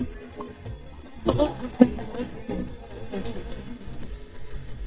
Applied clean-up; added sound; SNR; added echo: neural mask model DeepFilterNet 3.